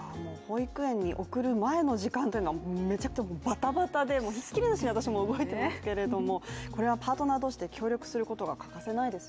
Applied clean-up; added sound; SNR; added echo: none; none; none; none.